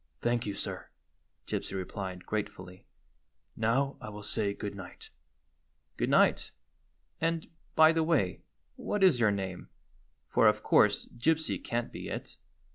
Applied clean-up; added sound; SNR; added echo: none; none; none; none.